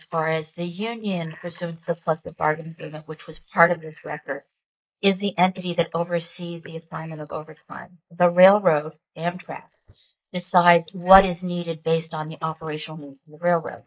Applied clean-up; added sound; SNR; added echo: neural mask model Resemble Enhance denoiser.